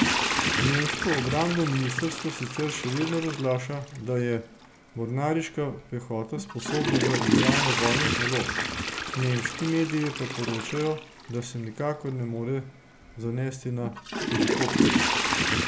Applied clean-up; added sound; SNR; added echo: none; Toilet flush / Water; 0 dB; none.